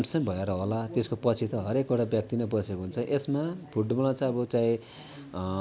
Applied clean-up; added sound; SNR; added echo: none; none; none; none.